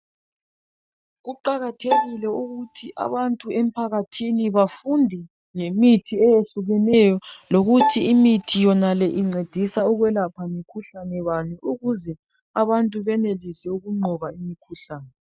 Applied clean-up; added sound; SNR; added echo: neural mask model RNNoise.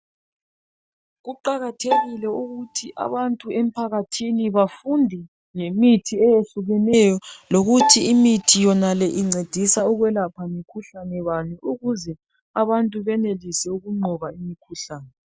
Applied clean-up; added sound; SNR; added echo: none; Bowed string instrument; 5 dB; none.